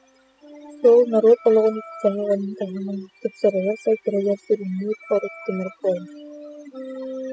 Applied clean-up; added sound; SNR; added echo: classical method spectral subtraction.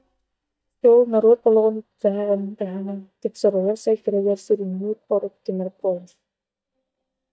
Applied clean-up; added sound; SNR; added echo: neural mask model DeepFilterNet 3.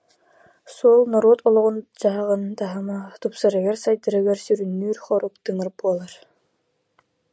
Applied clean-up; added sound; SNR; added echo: none; none; none; none.